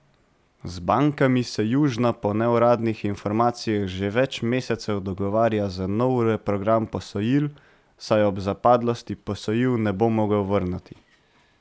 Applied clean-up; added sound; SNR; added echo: none; none; none; none.